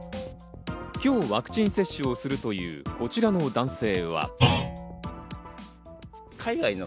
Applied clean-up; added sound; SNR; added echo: none; Thump, thud; 6 dB; none.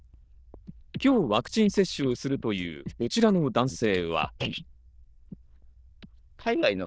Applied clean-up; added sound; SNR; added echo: neural diffusion model UNIVERSE++.